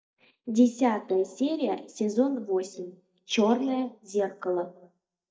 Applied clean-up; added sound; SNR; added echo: neural mask model DeepFilterNet 3.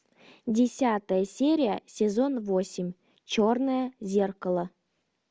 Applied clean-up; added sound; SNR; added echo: none; none; none; none.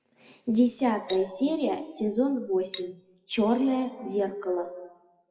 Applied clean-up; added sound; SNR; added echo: classical method WPE with log-MMSE.